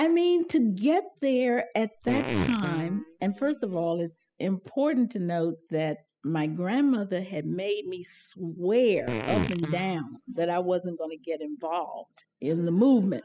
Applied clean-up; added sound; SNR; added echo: classical method spectral subtraction.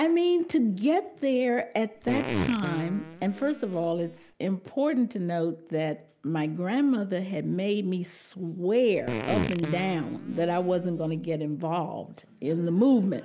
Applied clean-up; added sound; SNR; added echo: none; Fart; 7 dB; none.